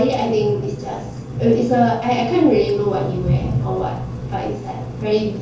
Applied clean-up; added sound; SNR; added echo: none; Engine; 13 dB; reverberation time 0.7 s.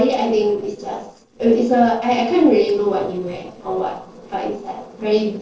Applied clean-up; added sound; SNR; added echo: neural separator model SepFormer DNS4.